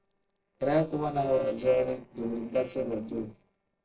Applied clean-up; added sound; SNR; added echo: neural separator model SepFormer DNS4.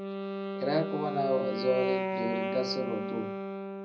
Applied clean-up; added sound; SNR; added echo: none; Wind instrument, woodwind instrument; 2 dB; reverberation time 0.4 s.